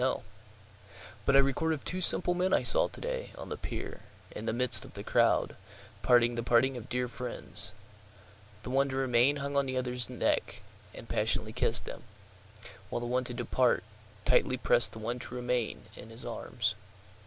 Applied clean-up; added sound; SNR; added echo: none; none; none; none.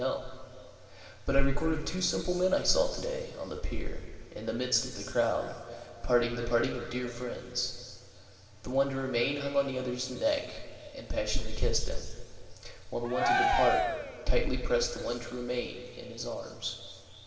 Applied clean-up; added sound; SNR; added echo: none; Cheering; 0 dB; reverberation time 2.1 s.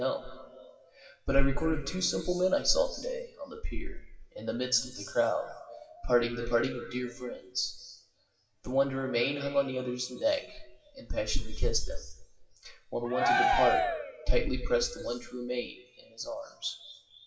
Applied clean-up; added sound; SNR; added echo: classical method WPE with log-MMSE.